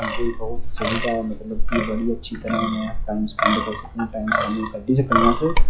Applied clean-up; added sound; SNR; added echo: classical method log-MMSE.